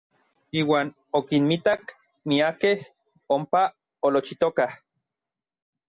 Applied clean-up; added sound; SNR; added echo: none; none; none; none.